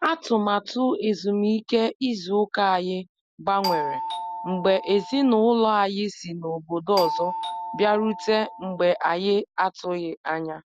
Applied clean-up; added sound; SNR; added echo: none; Doorbell; 8 dB; none.